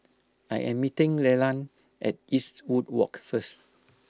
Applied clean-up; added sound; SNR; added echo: none; none; none; none.